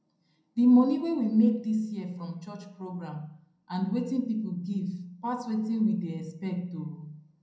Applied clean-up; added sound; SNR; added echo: none; none; none; reverberation time 0.5 s.